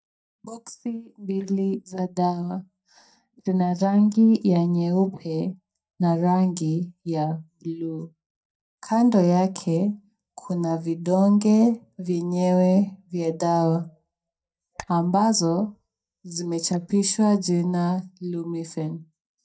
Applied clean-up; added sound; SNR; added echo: neural mask model DeepFilterNet 3.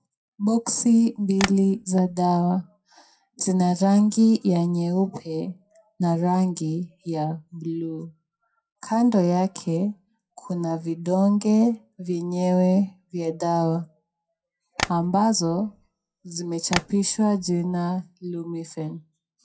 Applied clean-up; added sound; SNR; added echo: classical method WPE with log-MMSE.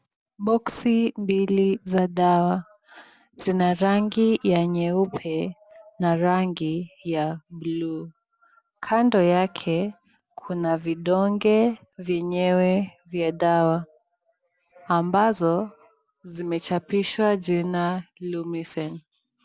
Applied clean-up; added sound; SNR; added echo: none; none; none; none.